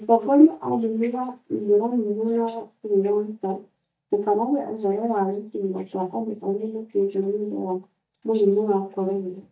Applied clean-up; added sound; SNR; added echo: neural mask model DeepFilterNet 3.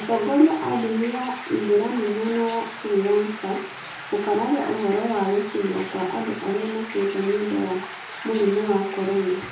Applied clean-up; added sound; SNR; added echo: none; Stream; 13 dB; reverberation time 0.6 s.